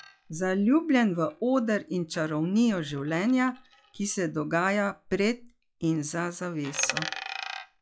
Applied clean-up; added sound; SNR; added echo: classical method log-MMSE.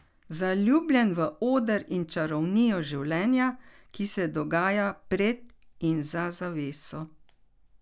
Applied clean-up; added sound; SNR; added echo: none; none; none; none.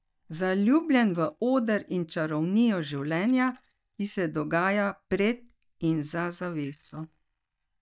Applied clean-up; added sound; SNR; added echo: neural mask model DeepFilterNet 3.